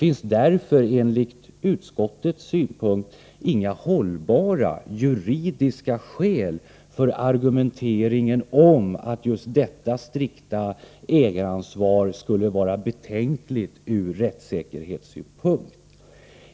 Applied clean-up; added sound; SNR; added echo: none; none; none; none.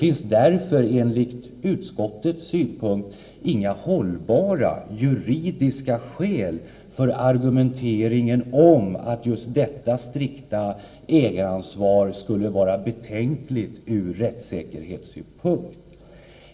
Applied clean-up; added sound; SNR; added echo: none; none; none; reverberation time 1.5 s.